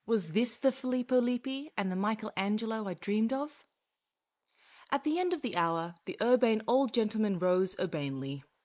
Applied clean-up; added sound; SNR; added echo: neural mask model Resemble Enhance denoiser.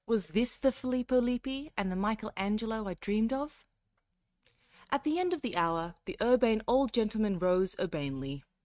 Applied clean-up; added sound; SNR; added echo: neural mask model RNNoise.